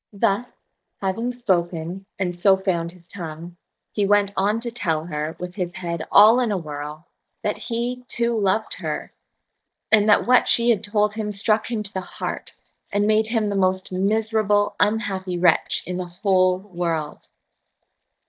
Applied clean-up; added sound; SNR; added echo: neural mask model DeepFilterNet 3.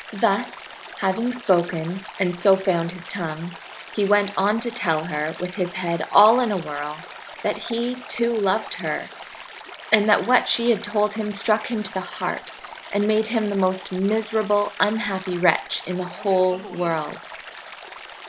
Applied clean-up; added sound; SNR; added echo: none; Stream; 16 dB; none.